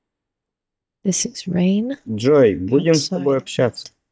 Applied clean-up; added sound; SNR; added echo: neural mask model DeepFilterNet 3.